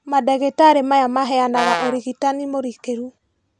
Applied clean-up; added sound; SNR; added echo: none; Brass instrument; 6 dB; none.